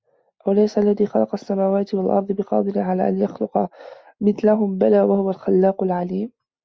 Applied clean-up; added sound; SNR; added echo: none; none; none; none.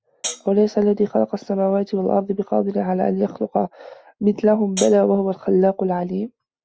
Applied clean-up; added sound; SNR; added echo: none; Hi-hat; 9 dB; none.